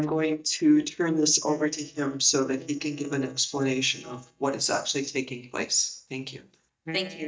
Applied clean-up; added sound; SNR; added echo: neural mask model DeepFilterNet 3.